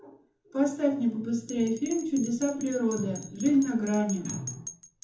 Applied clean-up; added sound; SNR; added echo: none; Bell; 16 dB; reverberation time 0.6 s.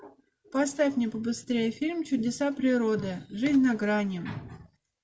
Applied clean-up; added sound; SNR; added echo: none; none; none; none.